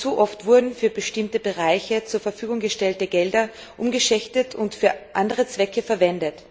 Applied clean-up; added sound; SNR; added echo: none; none; none; none.